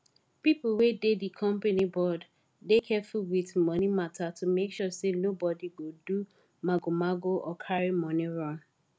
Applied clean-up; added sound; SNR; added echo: none; none; none; none.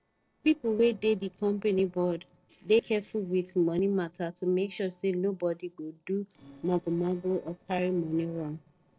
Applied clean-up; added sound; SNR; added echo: neural separator model SepFormer DNS4.